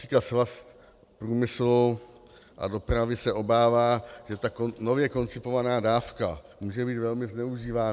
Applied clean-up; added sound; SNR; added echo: none; none; none; none.